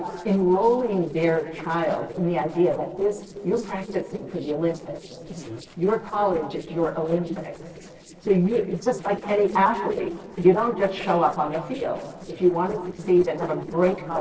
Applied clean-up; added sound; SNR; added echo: neural separator model SepFormer DNS4.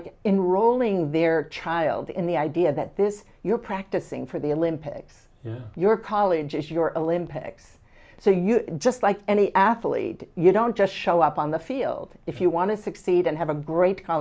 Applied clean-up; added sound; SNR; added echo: none; none; none; none.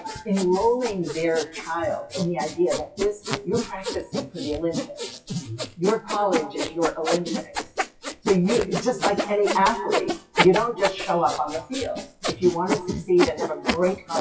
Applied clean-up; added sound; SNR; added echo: classical method WPE with log-MMSE.